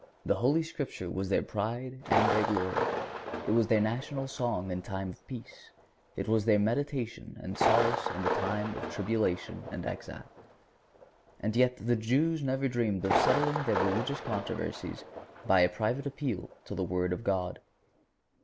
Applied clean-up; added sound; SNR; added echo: none; Thunder; 5 dB; none.